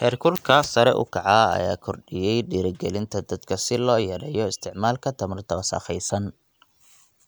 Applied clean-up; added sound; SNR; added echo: none; none; none; none.